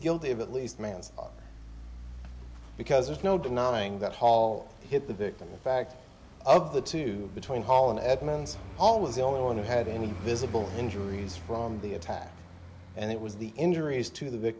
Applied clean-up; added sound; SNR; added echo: none; Traffic noise, roadway noise; 15 dB; none.